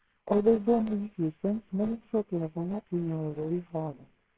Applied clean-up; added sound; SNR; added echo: neural separator model SepFormer WHAMR!.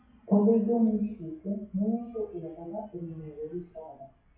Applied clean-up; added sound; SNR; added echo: classical method WPE with log-MMSE.